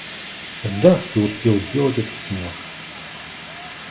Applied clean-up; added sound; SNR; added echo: none; Fire; 10 dB; reverberation time 0.5 s.